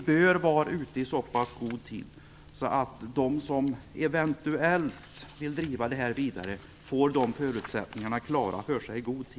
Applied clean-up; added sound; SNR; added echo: none; none; none; none.